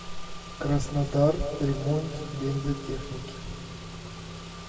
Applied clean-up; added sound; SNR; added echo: none; Engine / Car; 11 dB; reverberation time 2.2 s.